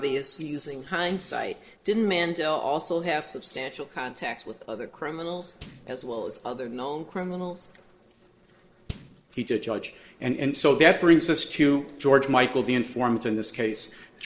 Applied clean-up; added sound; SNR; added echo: neural separator model SepFormer DNS4.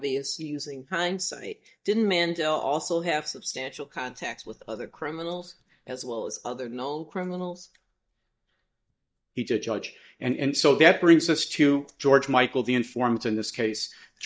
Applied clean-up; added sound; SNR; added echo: neural mask model DeepFilterNet 3.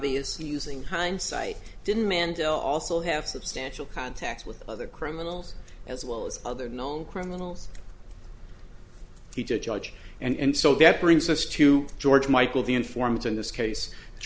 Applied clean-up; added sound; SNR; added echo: none; none; none; none.